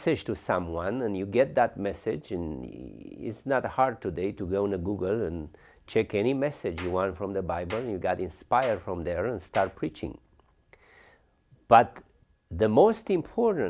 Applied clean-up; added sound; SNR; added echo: none; Clapping; 20 dB; none.